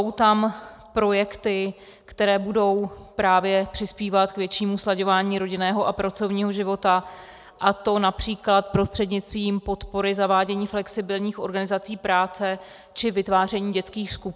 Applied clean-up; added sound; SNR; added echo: none; none; none; none.